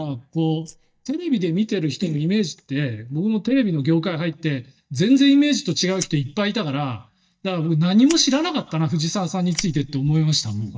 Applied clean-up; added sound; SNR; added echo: neural mask model DeepFilterNet 3.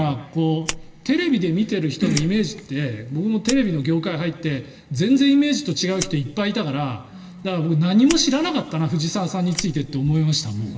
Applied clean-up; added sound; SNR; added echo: none; Fire; 16 dB; reverberation time 1.7 s.